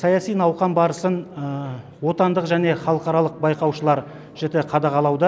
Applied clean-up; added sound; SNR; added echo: none; none; none; none.